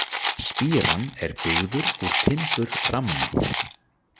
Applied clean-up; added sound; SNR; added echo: none; Rattle; 0 dB; none.